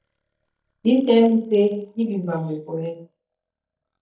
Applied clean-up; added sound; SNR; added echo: neural mask model DeepFilterNet 3.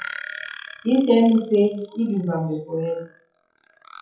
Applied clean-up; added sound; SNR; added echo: classical method WPE with log-MMSE.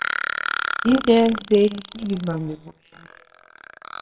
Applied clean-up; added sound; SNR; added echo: neural separator model SepFormer WHAMR!.